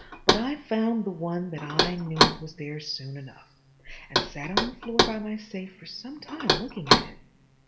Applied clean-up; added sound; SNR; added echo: none; Knock; -4 dB; reverberation time 2.8 s.